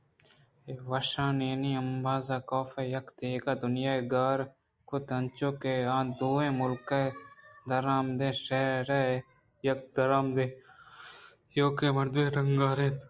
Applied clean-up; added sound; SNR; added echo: none; none; none; none.